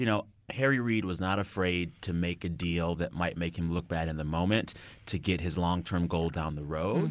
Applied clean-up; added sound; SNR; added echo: none; none; none; none.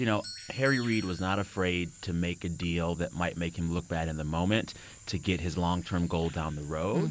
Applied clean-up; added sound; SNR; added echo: none; Doorbell + Bird vocalization, bird call, bird song; 19 dB; none.